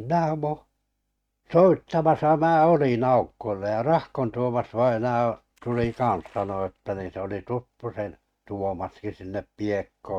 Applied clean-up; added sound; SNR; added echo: neural mask model RNNoise.